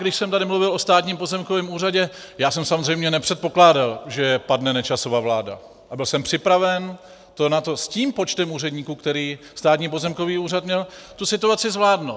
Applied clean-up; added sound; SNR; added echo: none; none; none; none.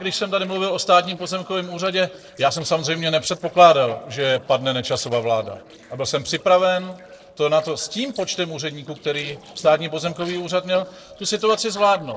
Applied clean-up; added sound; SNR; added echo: neural separator model SepFormer DNS4.